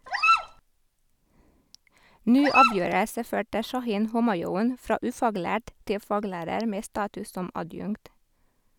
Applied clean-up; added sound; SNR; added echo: none; Dog; -2 dB; none.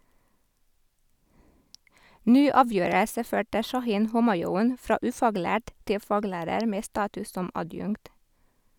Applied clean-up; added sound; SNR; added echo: none; none; none; none.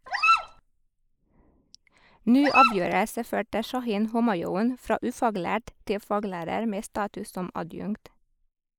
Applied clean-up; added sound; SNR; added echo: neural mask model Resemble Enhance denoiser.